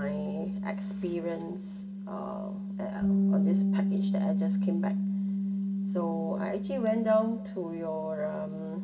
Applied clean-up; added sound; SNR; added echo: none; Bass guitar; -4 dB; reverberation time 1.2 s.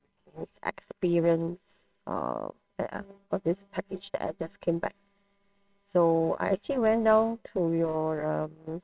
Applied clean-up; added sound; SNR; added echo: neural separator model SepFormer WHAMR!.